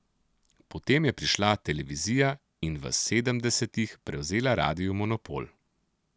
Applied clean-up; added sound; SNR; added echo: none; none; none; none.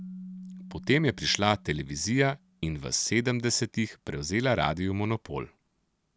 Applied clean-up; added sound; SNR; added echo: none; Keyboard (musical); 20 dB; none.